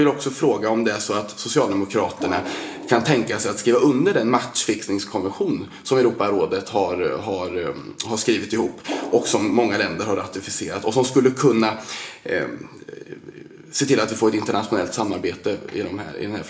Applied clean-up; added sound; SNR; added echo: none; Water; 13 dB; reverberation time 0.6 s.